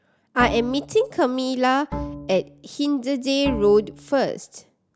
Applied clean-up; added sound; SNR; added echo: none; Bowed string instrument; 13 dB; none.